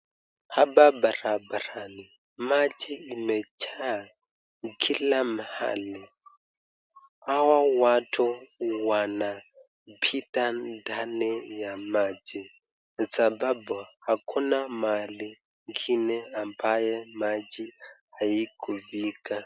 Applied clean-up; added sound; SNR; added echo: none; none; none; none.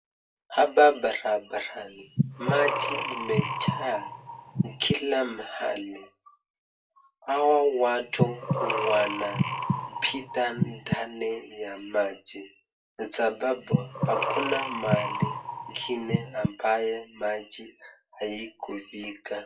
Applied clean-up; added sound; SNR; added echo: none; Breathing; 0 dB; reverberation time 0.2 s.